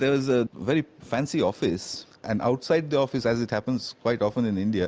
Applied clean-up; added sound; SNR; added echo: none; none; none; none.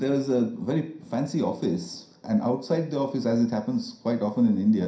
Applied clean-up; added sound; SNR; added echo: none; none; none; reverberation time 0.5 s.